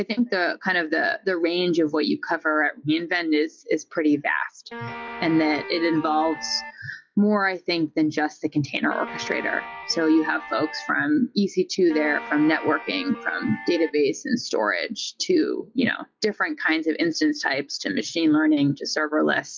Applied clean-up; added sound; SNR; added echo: classical method log-MMSE.